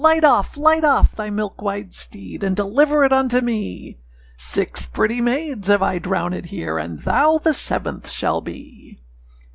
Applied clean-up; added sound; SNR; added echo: none; none; none; none.